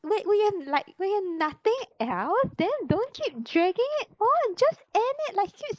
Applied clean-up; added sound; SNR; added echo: neural mask model Resemble Enhance denoiser.